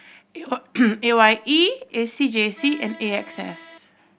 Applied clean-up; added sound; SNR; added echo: none; Accordion; 19 dB; none.